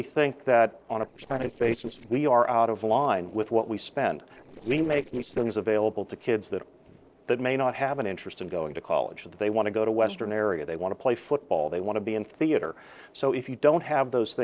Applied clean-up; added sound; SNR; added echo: neural separator model SepFormer DNS4.